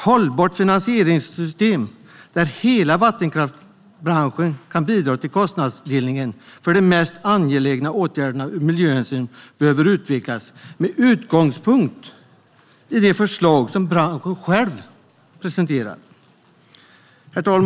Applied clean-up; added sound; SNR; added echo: none; none; none; none.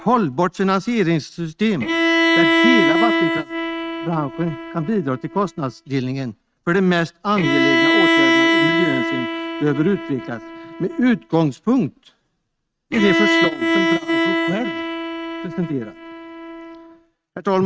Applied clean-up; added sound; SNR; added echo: neural mask model RNNoise.